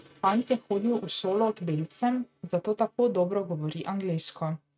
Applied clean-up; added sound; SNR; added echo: neural mask model RNNoise.